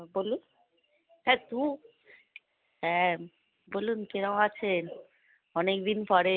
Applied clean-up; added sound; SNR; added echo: none; none; none; none.